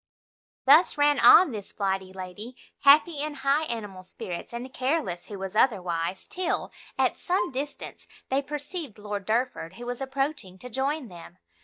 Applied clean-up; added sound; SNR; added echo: neural mask model DeepFilterNet 3.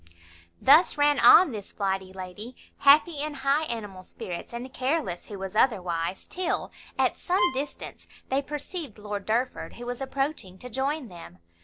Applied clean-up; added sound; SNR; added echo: neural separator model SepFormer DNS4.